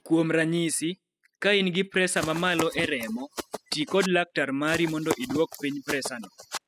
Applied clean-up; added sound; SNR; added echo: classical method spectral subtraction.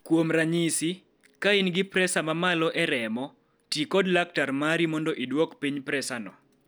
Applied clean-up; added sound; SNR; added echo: none; none; none; none.